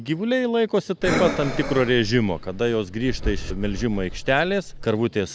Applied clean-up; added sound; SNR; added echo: none; Breathing; 6 dB; none.